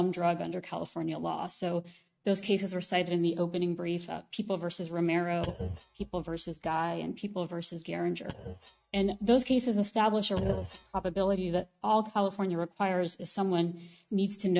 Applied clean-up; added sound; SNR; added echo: neural mask model RNNoise.